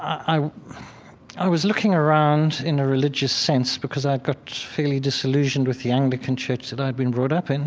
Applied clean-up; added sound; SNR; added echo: none; none; none; none.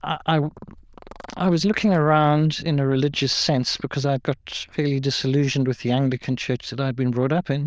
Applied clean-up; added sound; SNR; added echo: neural diffusion model UNIVERSE++.